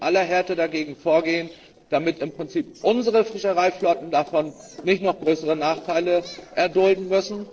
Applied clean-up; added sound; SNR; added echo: neural separator model SepFormer DNS4.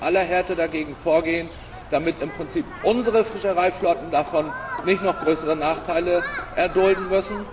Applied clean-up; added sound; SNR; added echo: none; Human group actions; 12 dB; reverberation time 2.1 s.